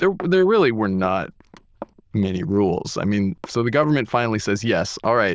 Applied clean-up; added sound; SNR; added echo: neural diffusion model UNIVERSE++.